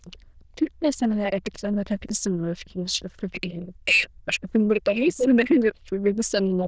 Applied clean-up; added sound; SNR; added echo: neural diffusion model UNIVERSE++.